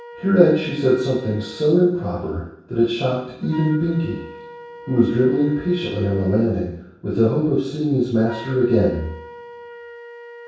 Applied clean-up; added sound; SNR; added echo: none; Wind instrument, woodwind instrument; 19 dB; reverberation time 0.7 s.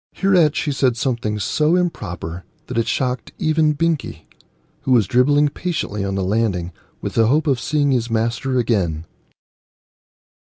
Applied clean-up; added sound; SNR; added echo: none; none; none; none.